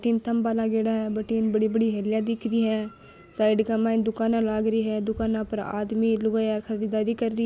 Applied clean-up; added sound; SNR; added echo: none; none; none; none.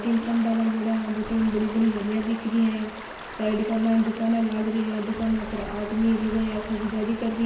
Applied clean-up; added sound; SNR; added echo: none; Stream; 13 dB; reverberation time 0.9 s.